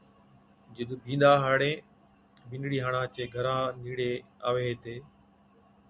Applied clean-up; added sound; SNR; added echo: none; none; none; none.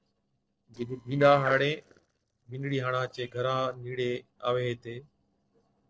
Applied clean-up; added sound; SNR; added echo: neural separator model SepFormer DNS4.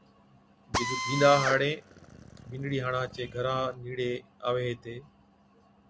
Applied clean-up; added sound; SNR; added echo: none; Drill; 5 dB; none.